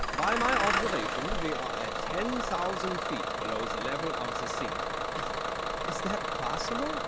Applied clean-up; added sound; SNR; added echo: none; Engine starting / Bus; -4 dB; none.